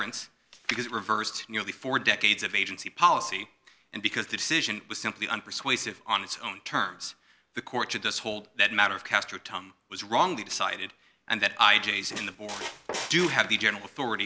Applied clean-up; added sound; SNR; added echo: none; Squeak; 8 dB; none.